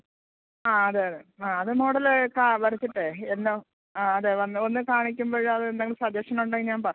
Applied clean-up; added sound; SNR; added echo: none; none; none; none.